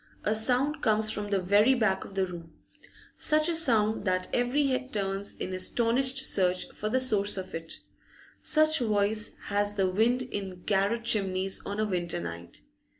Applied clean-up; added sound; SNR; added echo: none; none; none; none.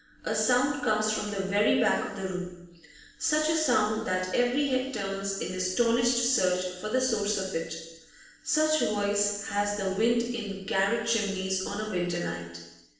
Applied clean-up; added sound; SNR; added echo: none; none; none; reverberation time 0.9 s.